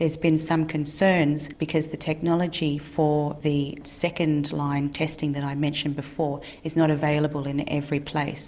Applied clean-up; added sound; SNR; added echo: none; none; none; none.